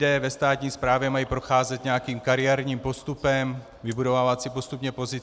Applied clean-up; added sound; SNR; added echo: none; none; none; none.